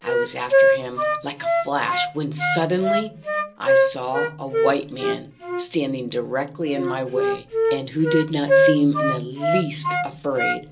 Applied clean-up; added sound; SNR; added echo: none; Wind instrument, woodwind instrument; -3 dB; reverberation time 0.2 s.